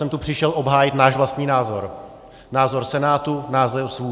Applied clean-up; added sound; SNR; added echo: none; none; none; none.